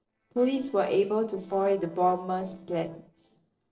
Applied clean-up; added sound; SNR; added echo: neural separator model SepFormer DNS4.